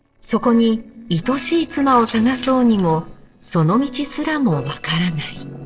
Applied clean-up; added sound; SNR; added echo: neural separator model SepFormer DNS4.